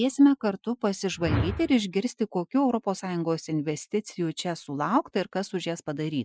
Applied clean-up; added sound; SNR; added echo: classical method Wiener filter.